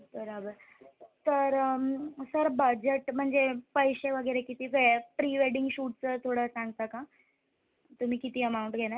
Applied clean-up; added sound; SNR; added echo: none; none; none; none.